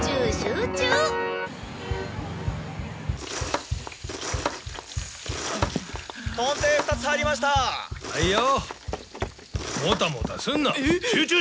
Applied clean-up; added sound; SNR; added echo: none; Run; 10 dB; none.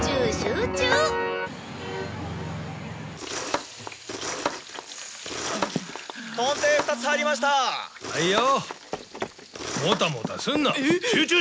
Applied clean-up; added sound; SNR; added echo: none; none; none; none.